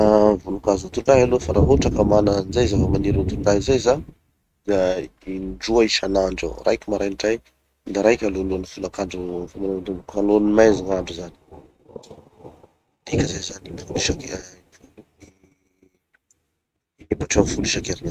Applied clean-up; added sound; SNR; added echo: neural mask model RNNoise.